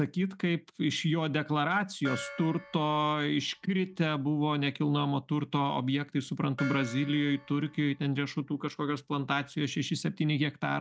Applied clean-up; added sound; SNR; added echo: none; Gong; 17 dB; none.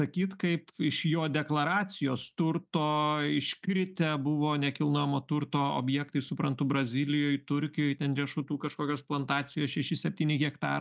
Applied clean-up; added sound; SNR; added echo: none; none; none; none.